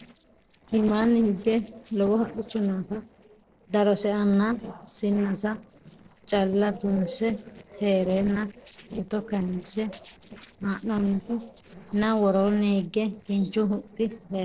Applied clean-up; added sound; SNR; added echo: neural separator model SepFormer DNS4.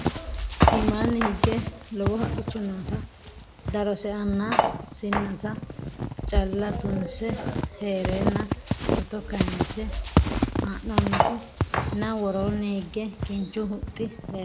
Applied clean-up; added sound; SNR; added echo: none; Cutlery, silverware + Squeak / Walk, footsteps; -3 dB; none.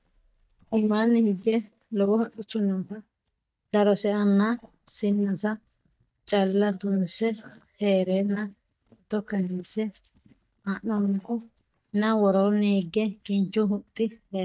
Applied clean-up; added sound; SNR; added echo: neural mask model DeepFilterNet 3.